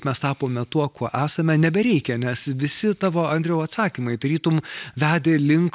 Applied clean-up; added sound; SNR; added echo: none; none; none; none.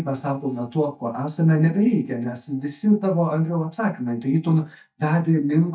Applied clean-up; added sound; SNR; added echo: neural mask model DeepFilterNet 3.